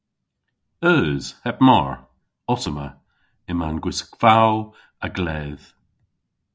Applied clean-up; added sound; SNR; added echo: none; none; none; none.